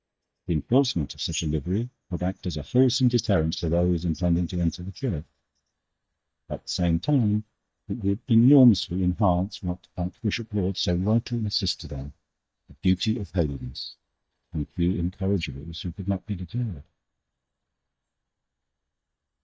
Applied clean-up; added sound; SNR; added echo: neural mask model DeepFilterNet 3.